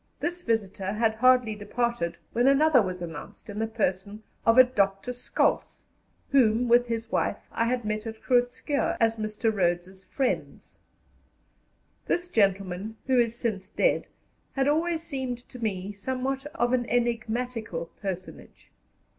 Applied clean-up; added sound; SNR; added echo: none; none; none; none.